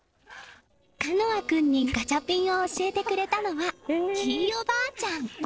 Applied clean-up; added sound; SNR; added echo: neural separator model SepFormer DNS4.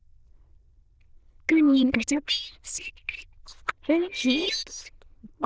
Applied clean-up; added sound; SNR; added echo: neural diffusion model UNIVERSE++.